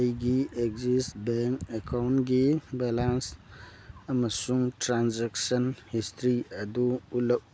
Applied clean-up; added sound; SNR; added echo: none; none; none; none.